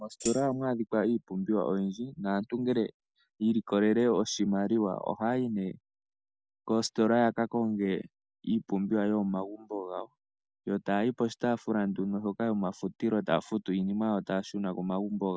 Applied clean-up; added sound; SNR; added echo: none; Tambourine; 11 dB; none.